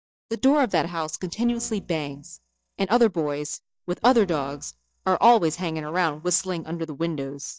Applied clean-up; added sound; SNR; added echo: neural mask model DeepFilterNet 3.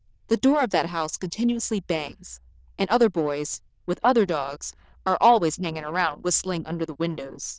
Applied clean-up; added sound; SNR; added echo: neural diffusion model UNIVERSE++.